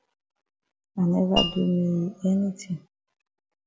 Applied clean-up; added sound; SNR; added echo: none; Mallet percussion; 5 dB; none.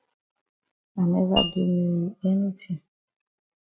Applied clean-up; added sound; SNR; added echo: neural mask model RNNoise.